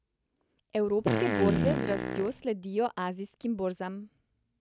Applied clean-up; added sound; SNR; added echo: none; Fart; -3 dB; none.